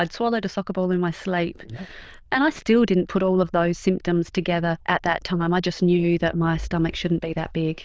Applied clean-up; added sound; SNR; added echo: neural diffusion model UNIVERSE++.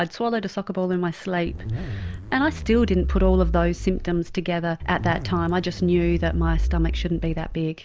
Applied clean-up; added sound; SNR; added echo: none; Zipper (clothing); 3 dB; none.